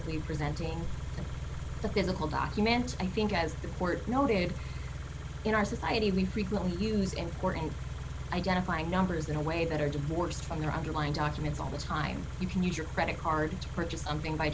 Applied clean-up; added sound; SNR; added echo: none; Idling / Car; 5 dB; none.